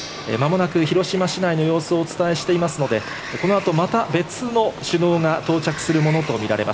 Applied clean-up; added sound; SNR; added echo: none; Gong + Sliding door; 15 dB; none.